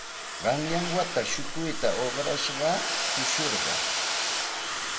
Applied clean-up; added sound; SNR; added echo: none; Domestic sounds, home sounds; -1 dB; reverberation time 1.2 s.